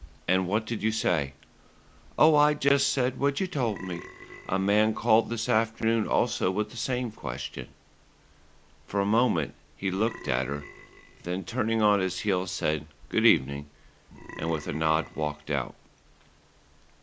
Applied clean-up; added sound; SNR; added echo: none; Burping, eructation; 16 dB; none.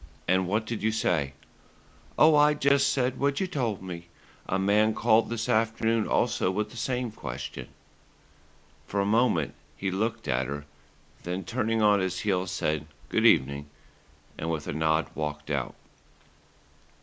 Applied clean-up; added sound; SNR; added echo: none; none; none; none.